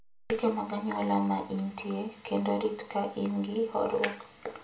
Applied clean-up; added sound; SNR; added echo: none; none; none; reverberation time 0.3 s.